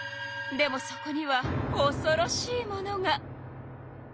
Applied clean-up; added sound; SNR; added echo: none; none; none; none.